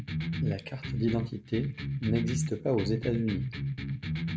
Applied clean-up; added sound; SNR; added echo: none; Electric guitar; 1 dB; none.